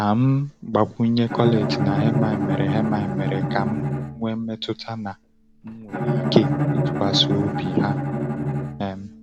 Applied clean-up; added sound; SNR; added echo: none; Bowed string instrument; 1 dB; none.